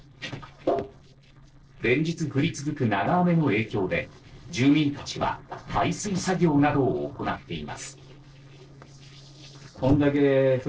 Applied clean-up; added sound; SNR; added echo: neural separator model SepFormer DNS4.